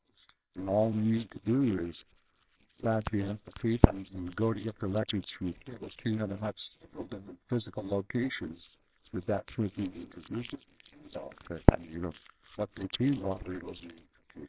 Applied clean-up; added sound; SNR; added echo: neural separator model SepFormer WHAMR!.